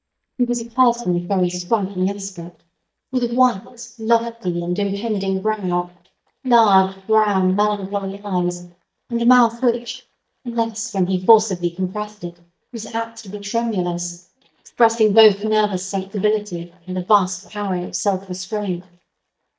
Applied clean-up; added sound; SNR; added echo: neural mask model DeepFilterNet 3.